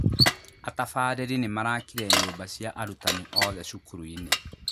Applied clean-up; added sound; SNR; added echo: none; Bicycle; 0 dB; none.